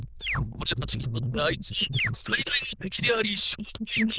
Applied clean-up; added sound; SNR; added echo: neural diffusion model UNIVERSE++.